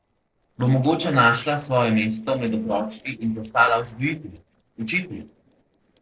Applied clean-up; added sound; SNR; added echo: neural separator model SepFormer DNS4.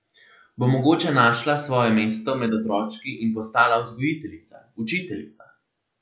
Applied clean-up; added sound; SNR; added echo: none; none; none; none.